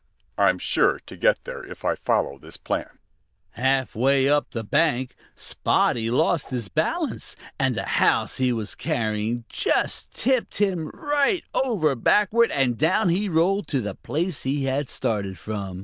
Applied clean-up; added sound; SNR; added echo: neural diffusion model UNIVERSE++.